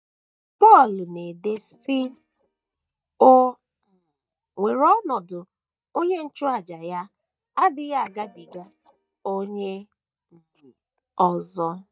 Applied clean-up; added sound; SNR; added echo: neural mask model DeepFilterNet 3.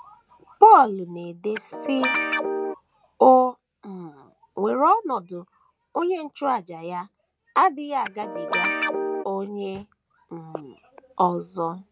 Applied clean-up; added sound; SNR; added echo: none; Guitar; 3 dB; none.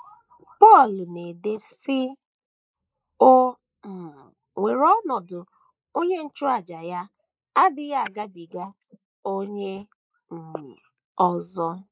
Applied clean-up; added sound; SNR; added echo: neural mask model Resemble Enhance denoiser.